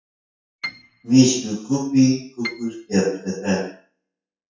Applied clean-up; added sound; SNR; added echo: classical method WPE with log-MMSE.